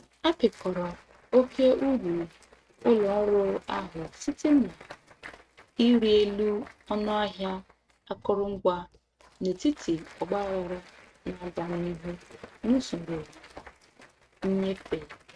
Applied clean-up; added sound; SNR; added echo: neural mask model RNNoise.